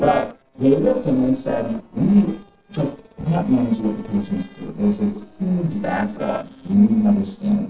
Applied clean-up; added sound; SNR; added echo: neural separator model SepFormer DNS4.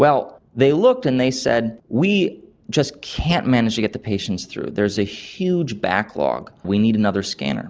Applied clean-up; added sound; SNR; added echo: none; none; none; none.